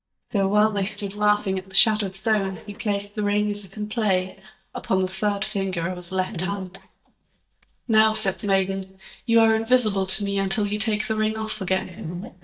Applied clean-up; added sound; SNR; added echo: neural mask model DeepFilterNet 3.